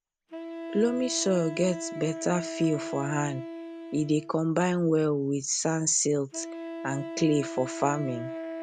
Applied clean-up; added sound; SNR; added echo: none; Wind instrument, woodwind instrument; 10 dB; none.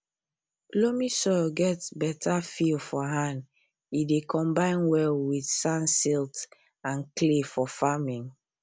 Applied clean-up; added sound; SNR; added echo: none; none; none; none.